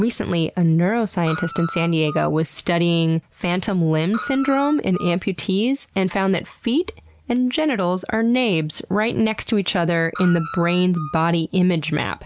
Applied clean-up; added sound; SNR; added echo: none; Screech; 13 dB; none.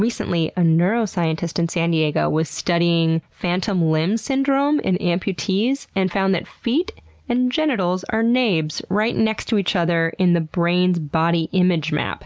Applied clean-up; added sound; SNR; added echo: none; none; none; none.